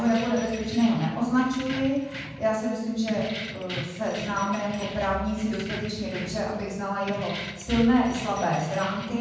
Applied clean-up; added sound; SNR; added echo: none; Keys jangling; 11 dB; reverberation time 1.1 s.